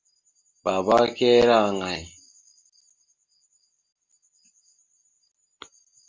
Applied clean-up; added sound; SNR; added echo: none; none; none; none.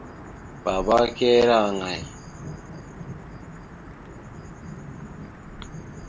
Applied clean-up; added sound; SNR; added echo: none; Thunder / Wind / Rain; 13 dB; none.